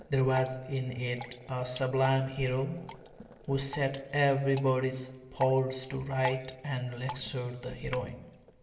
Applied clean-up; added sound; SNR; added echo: none; Drip; 15 dB; reverberation time 1.5 s.